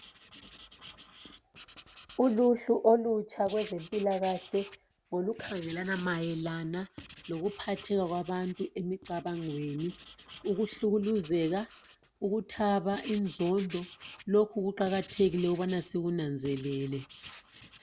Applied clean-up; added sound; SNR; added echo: none; Writing; 20 dB; none.